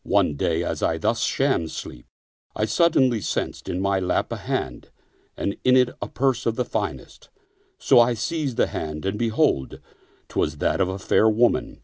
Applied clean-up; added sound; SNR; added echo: none; none; none; none.